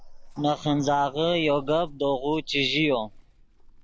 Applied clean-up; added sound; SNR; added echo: none; Chewing, mastication / Livestock, farm animals, working animals; 18 dB; none.